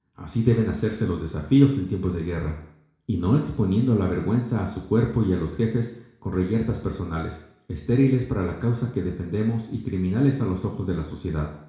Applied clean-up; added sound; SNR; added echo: none; none; none; reverberation time 0.7 s.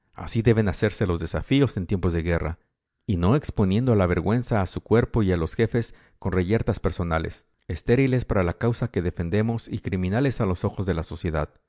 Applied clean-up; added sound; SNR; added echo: none; none; none; none.